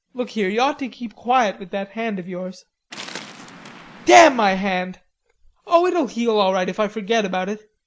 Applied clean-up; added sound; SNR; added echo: none; Waves, surf; 20 dB; none.